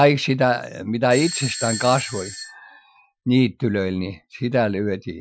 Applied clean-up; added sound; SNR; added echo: classical method Wiener filter.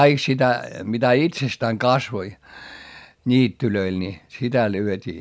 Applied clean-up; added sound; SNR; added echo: none; none; none; none.